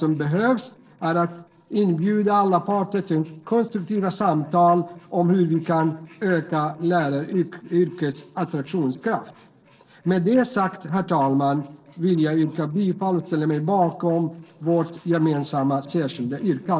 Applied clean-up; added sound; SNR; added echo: neural separator model SepFormer DNS4.